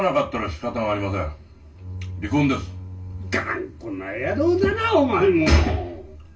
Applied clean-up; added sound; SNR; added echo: none; Bowed string instrument; 12 dB; reverberation time 0.2 s.